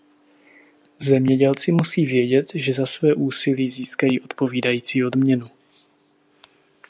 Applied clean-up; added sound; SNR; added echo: none; none; none; none.